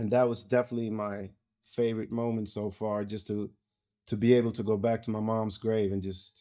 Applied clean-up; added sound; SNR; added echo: neural mask model DeepFilterNet 3.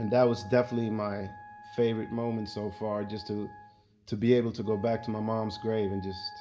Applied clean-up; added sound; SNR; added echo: none; Wind instrument, woodwind instrument; 17 dB; reverberation time 0.6 s.